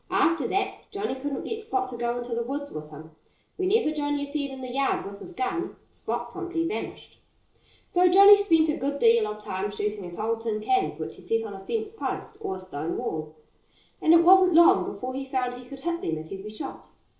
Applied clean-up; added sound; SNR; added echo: neural separator model SepFormer DNS4.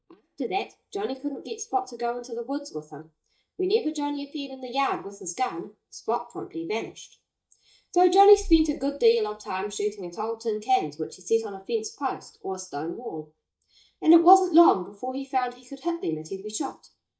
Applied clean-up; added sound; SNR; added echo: neural mask model DeepFilterNet 3.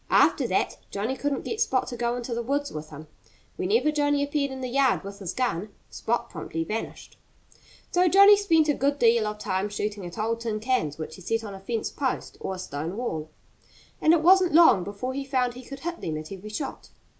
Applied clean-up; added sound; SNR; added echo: none; none; none; none.